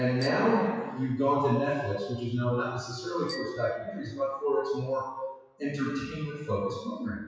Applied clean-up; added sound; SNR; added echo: classical method WPE with log-MMSE.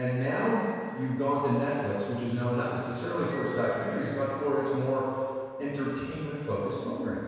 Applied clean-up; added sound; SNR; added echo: none; Bicycle bell; 18 dB; reverberation time 1.9 s.